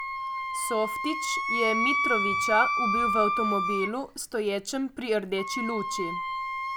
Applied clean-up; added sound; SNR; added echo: none; Wind instrument, woodwind instrument; -1 dB; none.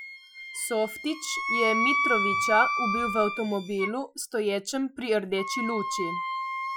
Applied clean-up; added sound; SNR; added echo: classical method Wiener filter.